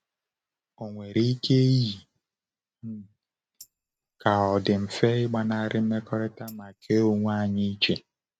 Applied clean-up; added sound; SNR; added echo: neural mask model RNNoise.